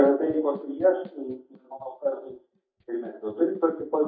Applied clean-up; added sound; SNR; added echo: neural mask model DeepFilterNet 3.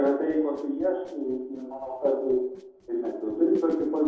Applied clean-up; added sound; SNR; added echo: neural separator model SepFormer DNS4.